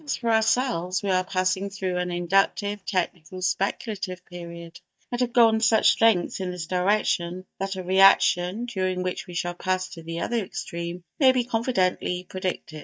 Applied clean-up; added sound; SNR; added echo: neural mask model DeepFilterNet 3.